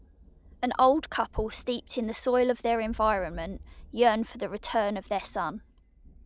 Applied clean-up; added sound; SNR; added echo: none; Thunder; 20 dB; none.